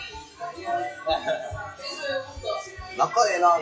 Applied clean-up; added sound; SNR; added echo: classical method WPE with log-MMSE.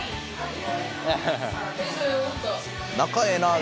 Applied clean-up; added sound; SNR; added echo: none; none; none; none.